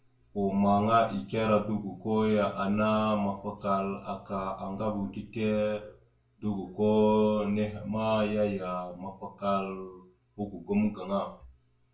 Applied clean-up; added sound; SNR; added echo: none; none; none; reverberation time 0.3 s.